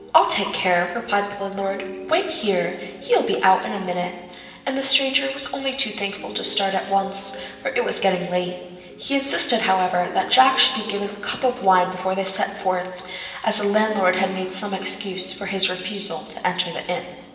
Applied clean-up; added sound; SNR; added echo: none; Guitar; 19 dB; reverberation time 1.4 s.